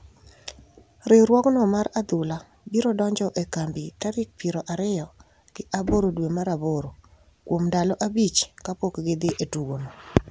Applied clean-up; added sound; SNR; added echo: none; Knock; 13 dB; none.